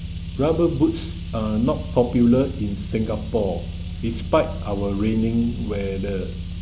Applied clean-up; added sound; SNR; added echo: none; Car; 7 dB; none.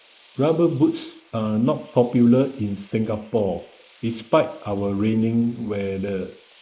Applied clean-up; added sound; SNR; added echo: neural mask model Resemble Enhance denoiser.